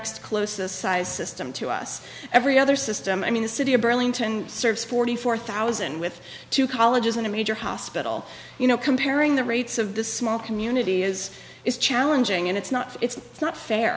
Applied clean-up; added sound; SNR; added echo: none; none; none; none.